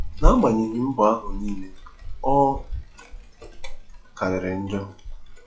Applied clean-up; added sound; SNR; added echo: classical method log-MMSE.